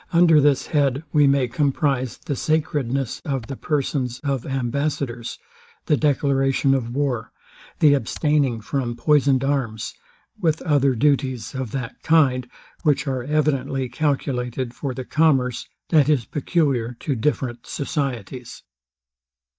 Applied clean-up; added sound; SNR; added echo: neural mask model DeepFilterNet 3.